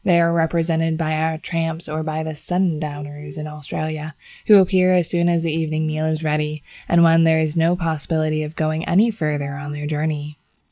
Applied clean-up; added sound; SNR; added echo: neural mask model Resemble Enhance denoiser.